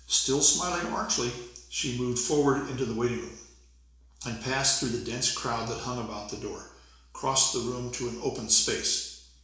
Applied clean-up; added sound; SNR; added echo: none; none; none; reverberation time 0.7 s.